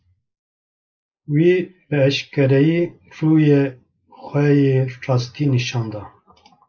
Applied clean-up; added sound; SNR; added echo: neural mask model Resemble Enhance denoiser.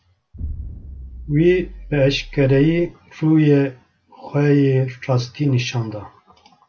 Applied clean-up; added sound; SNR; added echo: none; Explosion; 14 dB; none.